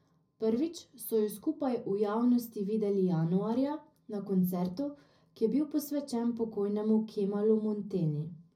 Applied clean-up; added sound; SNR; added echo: none; none; none; reverberation time 0.4 s.